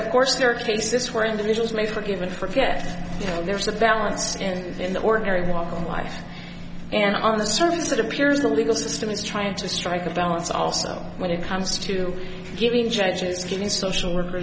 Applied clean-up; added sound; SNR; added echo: none; none; none; none.